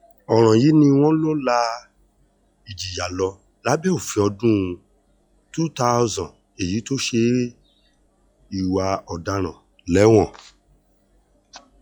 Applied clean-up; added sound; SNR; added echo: classical method log-MMSE.